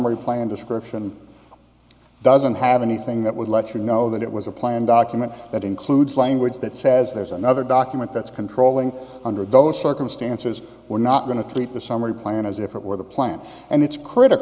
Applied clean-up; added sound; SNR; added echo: none; none; none; none.